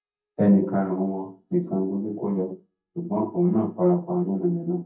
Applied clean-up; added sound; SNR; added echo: neural mask model DeepFilterNet 3.